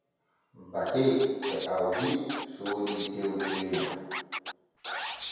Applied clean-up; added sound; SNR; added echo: none; Scratching (performance technique); 7 dB; reverberation time 1.2 s.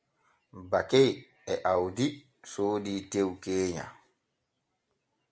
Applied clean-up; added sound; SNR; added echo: none; none; none; none.